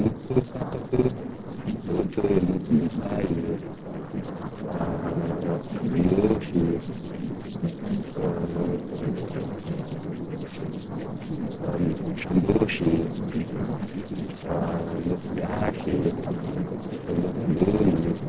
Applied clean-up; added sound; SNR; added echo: neural separator model SepFormer DNS4.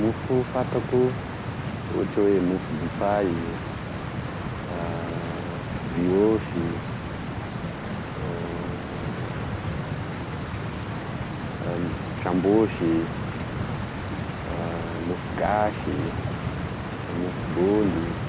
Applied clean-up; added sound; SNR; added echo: none; Stream; 3 dB; none.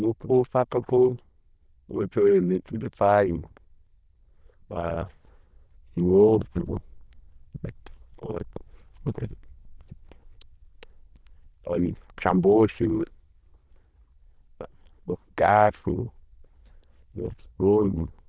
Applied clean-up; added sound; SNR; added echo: neural diffusion model UNIVERSE++.